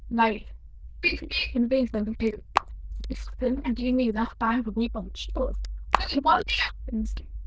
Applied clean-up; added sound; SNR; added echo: neural diffusion model UNIVERSE++.